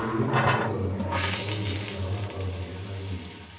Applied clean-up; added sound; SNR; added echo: none; Water tap, faucet; 2 dB; reverberation time 1.3 s.